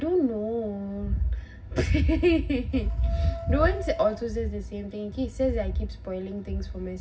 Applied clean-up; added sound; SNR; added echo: none; Wind instrument, woodwind instrument; 16 dB; reverberation time 0.4 s.